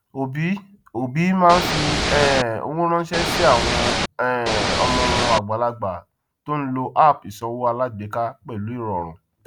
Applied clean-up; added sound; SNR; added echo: none; Ocean / Boat, Water vehicle; -1 dB; none.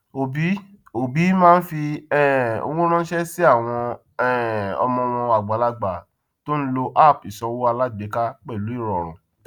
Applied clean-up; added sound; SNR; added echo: none; none; none; none.